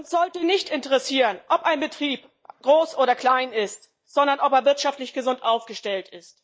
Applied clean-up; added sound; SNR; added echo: neural mask model DeepFilterNet 3.